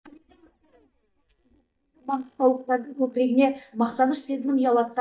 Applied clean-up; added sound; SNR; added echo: neural mask model DeepFilterNet 3.